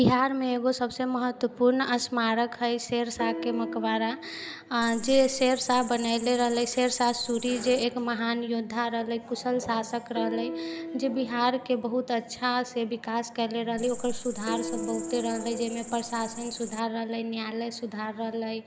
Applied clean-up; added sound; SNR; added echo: none; Cricket + Piano; 11 dB; none.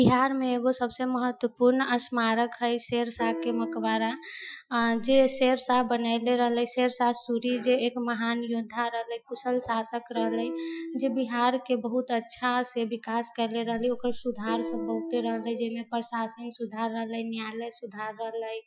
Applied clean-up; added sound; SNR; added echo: classical method Wiener filter.